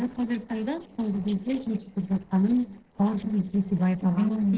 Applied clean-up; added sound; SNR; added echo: neural separator model SepFormer DNS4.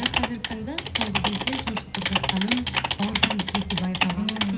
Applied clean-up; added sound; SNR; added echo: none; Typing; -1 dB; reverberation time 0.5 s.